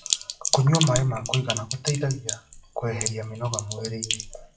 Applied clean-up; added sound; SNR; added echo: classical method WPE with log-MMSE.